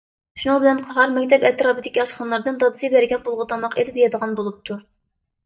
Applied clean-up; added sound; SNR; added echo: neural mask model DeepFilterNet 3.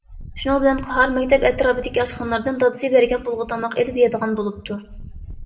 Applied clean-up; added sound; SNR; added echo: none; Wind; 15 dB; reverberation time 0.6 s.